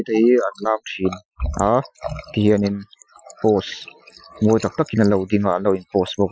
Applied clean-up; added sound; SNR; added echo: classical method Wiener filter.